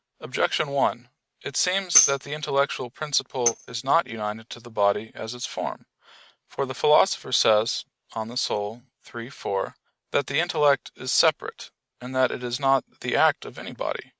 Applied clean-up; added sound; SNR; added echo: neural mask model RNNoise.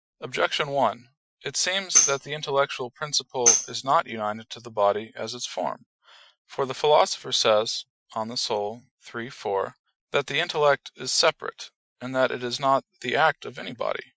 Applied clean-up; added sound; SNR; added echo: classical method Wiener filter.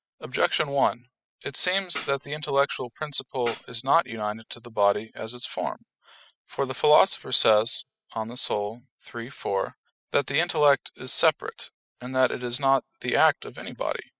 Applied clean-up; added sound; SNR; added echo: classical method spectral subtraction.